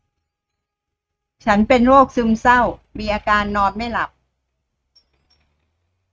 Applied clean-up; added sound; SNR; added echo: neural mask model RNNoise.